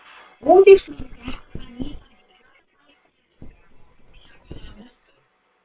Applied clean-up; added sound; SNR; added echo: neural separator model SepFormer WHAM!.